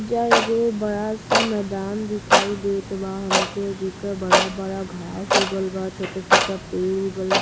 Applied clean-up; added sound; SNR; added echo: none; Clock; -2 dB; none.